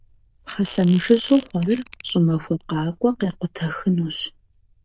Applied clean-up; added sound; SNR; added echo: neural diffusion model UNIVERSE++.